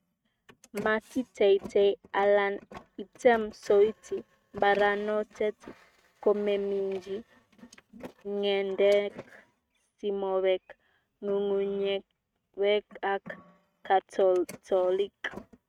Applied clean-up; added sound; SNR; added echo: neural mask model RNNoise.